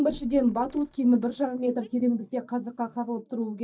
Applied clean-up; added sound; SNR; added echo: neural mask model DeepFilterNet 3.